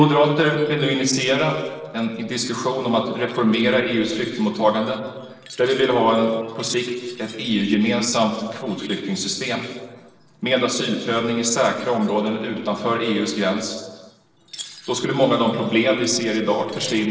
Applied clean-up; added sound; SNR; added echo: neural separator model SepFormer DNS4.